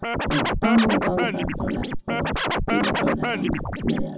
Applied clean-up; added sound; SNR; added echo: none; Scratching (performance technique); 0 dB; reverberation time 0.4 s.